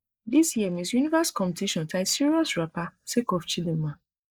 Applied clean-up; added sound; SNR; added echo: neural mask model Resemble Enhance denoiser.